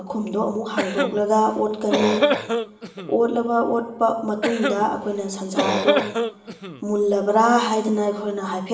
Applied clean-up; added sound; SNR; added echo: none; Cough; 3 dB; reverberation time 0.9 s.